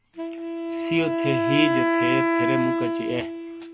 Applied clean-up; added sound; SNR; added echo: none; Wind instrument, woodwind instrument; -4 dB; none.